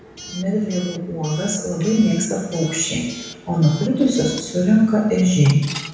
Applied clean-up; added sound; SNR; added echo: none; Coin (dropping) / Alarm; 17 dB; reverberation time 1.0 s.